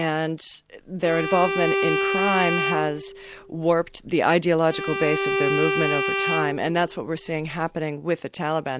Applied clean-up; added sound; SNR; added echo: none; Bowed string instrument; 2 dB; none.